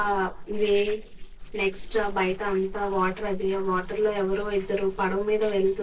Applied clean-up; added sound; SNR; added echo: neural separator model SepFormer DNS4.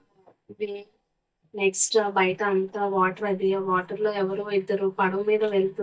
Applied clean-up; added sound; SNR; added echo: neural mask model DeepFilterNet 3.